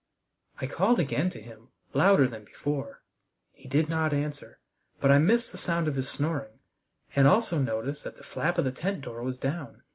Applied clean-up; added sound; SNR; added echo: none; none; none; none.